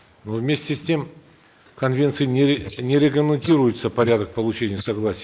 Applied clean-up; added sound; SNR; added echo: neural mask model Resemble Enhance denoiser.